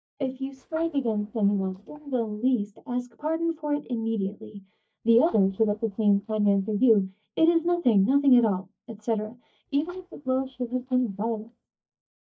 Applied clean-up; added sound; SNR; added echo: neural mask model DeepFilterNet 3.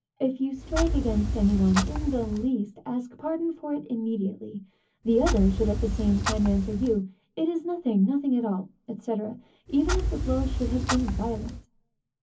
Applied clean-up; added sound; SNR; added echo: none; Clock; 2 dB; reverberation time 0.3 s.